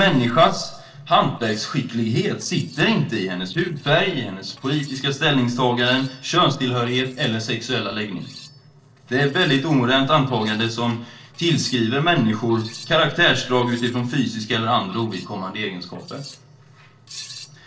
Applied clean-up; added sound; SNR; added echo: neural separator model SepFormer DNS4.